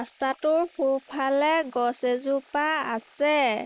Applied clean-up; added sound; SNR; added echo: neural mask model Resemble Enhance denoiser.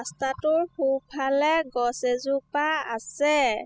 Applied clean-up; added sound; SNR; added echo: classical method spectral subtraction.